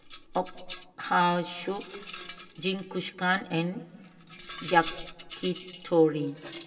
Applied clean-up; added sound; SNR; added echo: none; Rattle; 13 dB; reverberation time 2.8 s.